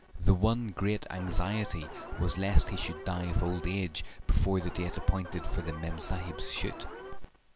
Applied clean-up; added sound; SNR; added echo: none; Alarm; 14 dB; none.